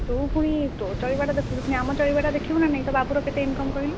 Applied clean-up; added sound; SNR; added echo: none; Waves, surf; 5 dB; none.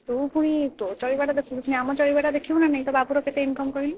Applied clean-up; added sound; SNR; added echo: neural separator model SepFormer DNS4.